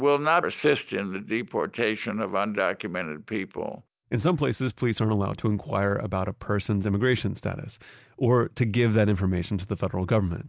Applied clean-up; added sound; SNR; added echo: none; none; none; none.